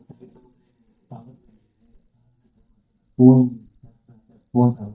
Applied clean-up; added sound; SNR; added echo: neural mask model DeepFilterNet 3.